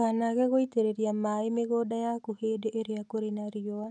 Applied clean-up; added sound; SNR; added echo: none; none; none; none.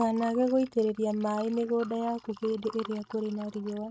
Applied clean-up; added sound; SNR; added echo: neural mask model RNNoise.